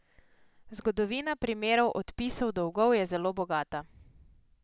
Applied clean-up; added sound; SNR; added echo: none; none; none; none.